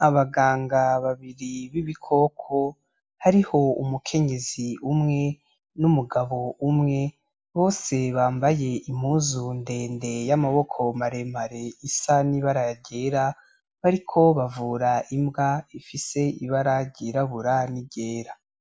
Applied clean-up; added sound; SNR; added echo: none; none; none; none.